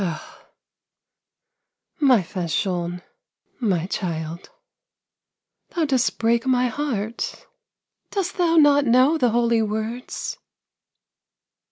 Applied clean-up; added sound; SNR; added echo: none; none; none; none.